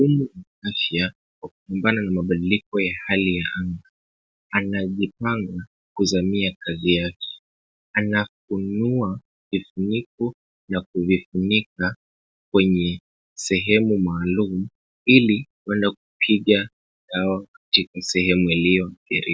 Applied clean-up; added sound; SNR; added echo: none; none; none; none.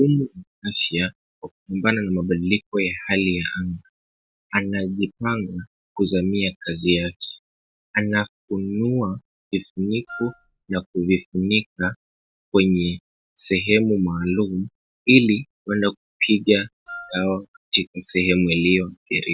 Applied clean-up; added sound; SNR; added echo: none; Wind instrument, woodwind instrument; 16 dB; none.